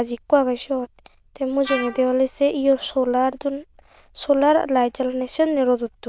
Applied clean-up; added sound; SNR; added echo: neural diffusion model UNIVERSE++.